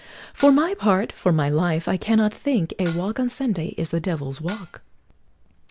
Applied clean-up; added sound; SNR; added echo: none; Dishes, pots, and pans; 18 dB; none.